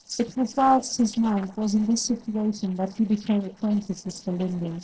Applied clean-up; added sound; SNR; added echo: neural separator model SepFormer DNS4.